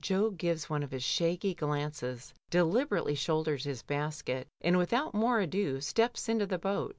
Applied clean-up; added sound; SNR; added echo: none; none; none; none.